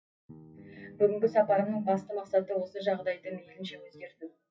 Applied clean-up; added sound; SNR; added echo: classical method WPE with log-MMSE.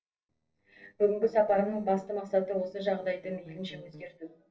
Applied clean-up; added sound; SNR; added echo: neural separator model SepFormer DNS4.